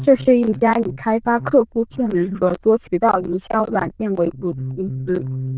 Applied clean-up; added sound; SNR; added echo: neural diffusion model UNIVERSE++.